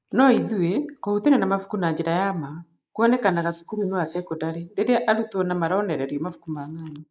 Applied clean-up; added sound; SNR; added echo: neural mask model Resemble Enhance denoiser.